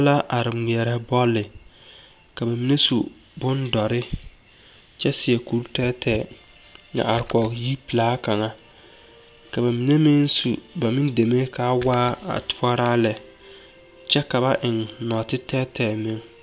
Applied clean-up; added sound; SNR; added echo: none; Splash, splatter; 15 dB; none.